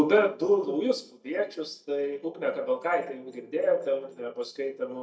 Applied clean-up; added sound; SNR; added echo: neural mask model DeepFilterNet 3.